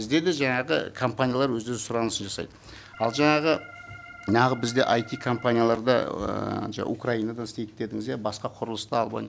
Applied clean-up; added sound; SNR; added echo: none; Organ; 18 dB; none.